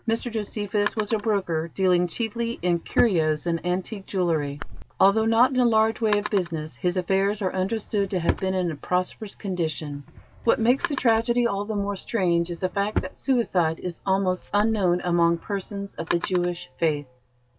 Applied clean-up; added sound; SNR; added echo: none; Drawer open or close; 12 dB; none.